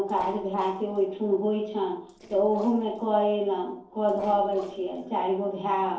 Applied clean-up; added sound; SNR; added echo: neural separator model SepFormer DNS4.